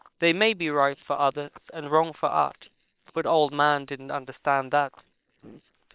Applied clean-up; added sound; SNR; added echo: neural separator model SepFormer WHAM!.